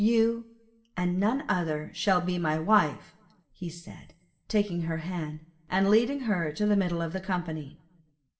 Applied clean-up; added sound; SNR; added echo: none; none; none; reverberation time 0.5 s.